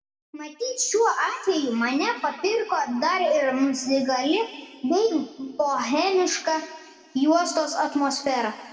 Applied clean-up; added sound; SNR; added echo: none; none; none; reverberation time 1.9 s.